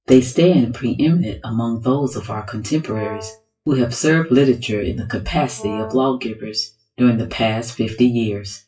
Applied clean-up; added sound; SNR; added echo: classical method WPE with log-MMSE.